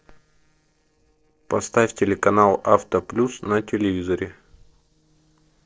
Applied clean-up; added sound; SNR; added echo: neural separator model SepFormer DNS4.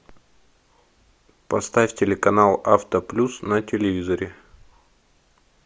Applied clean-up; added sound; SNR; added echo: none; none; none; none.